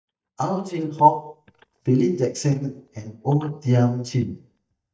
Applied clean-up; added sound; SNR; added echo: neural mask model DeepFilterNet 3.